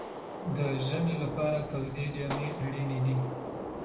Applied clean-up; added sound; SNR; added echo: none; Gunshot, gunfire; 6 dB; reverberation time 0.8 s.